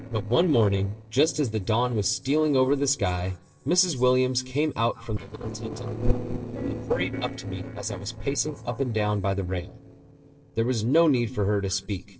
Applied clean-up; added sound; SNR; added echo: neural separator model SepFormer DNS4.